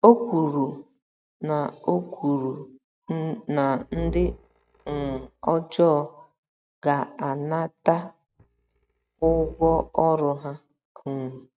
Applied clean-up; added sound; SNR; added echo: neural mask model RNNoise.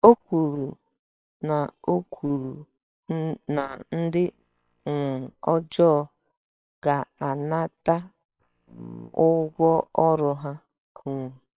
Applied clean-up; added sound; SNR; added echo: neural separator model SepFormer WHAM!.